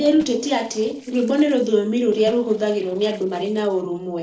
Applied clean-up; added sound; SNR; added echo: neural separator model SepFormer DNS4.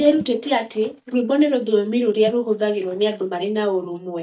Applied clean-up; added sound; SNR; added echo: neural mask model DeepFilterNet 3.